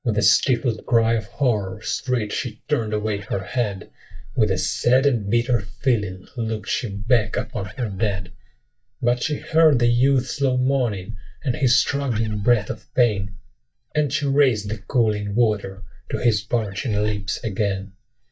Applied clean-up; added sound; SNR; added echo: neural mask model DeepFilterNet 3.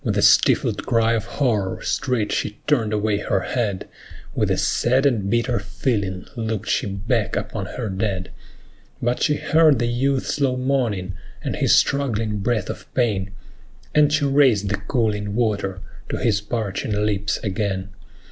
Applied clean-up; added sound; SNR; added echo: none; none; none; none.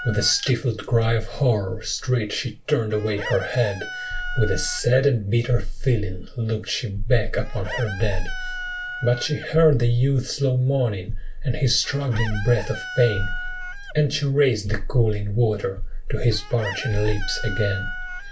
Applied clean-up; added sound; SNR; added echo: none; Chicken, rooster; 15 dB; reverberation time 0.2 s.